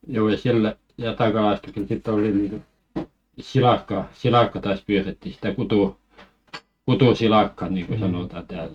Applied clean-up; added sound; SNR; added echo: neural mask model RNNoise.